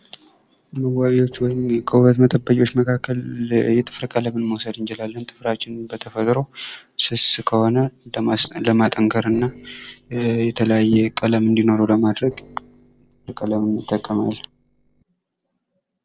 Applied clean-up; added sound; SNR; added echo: neural separator model SepFormer DNS4.